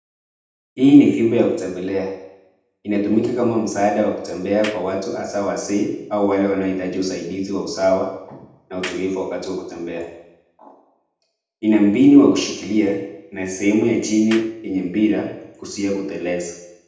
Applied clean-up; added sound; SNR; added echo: none; Clapping; 17 dB; reverberation time 0.8 s.